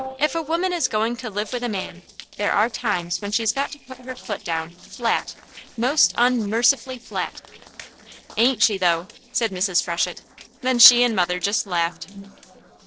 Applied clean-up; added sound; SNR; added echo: neural separator model SepFormer DNS4.